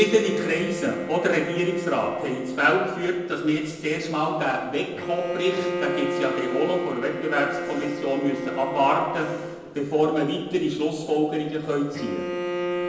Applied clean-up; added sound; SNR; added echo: none; Bowed string instrument; 7 dB; reverberation time 0.9 s.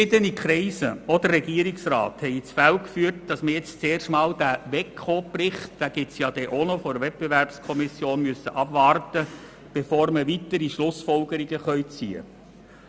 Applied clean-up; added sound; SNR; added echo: none; none; none; none.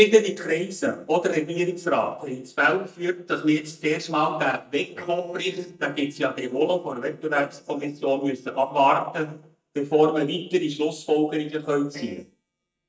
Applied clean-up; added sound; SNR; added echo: neural mask model DeepFilterNet 3.